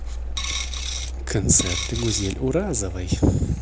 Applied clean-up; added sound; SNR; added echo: none; Coin (dropping) + Mechanical fan; 5 dB; none.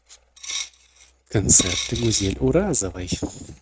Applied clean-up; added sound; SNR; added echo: neural mask model RNNoise.